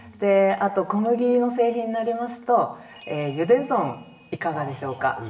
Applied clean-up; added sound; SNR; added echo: none; none; none; reverberation time 0.8 s.